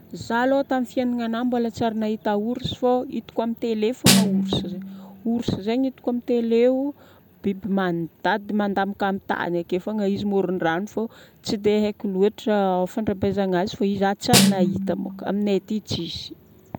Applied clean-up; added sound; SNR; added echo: none; Snare drum; 0 dB; none.